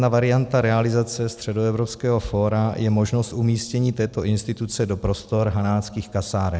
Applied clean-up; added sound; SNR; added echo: none; none; none; none.